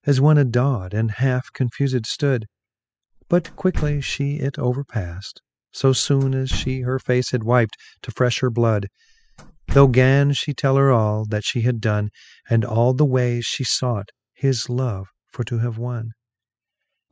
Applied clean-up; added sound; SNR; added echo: classical method spectral subtraction.